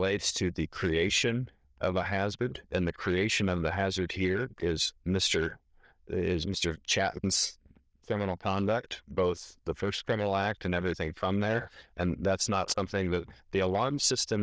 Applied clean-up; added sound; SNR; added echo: neural diffusion model UNIVERSE++.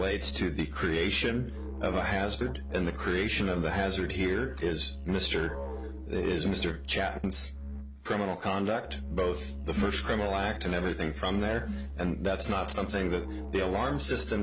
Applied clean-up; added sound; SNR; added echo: none; Musical instrument; 7 dB; none.